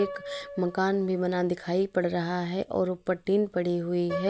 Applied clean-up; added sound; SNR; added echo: none; Piano; 15 dB; none.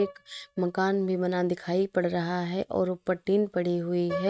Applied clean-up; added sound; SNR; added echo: neural mask model RNNoise.